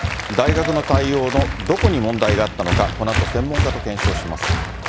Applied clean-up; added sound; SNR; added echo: none; Applause; 0 dB; none.